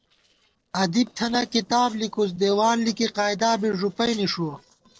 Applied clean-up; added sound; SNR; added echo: neural separator model SepFormer DNS4.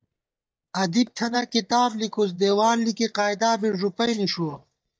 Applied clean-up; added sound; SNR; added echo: neural mask model DeepFilterNet 3.